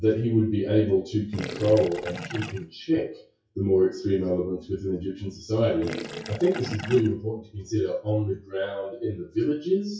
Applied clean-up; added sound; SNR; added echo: classical method WPE with log-MMSE.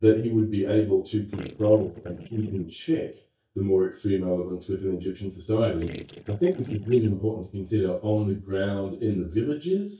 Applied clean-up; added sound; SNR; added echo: neural mask model DeepFilterNet 3.